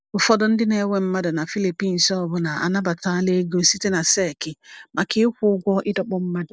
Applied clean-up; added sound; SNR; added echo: none; none; none; none.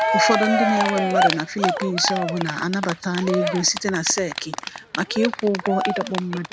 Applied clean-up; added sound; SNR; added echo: none; Cheering; 1 dB; none.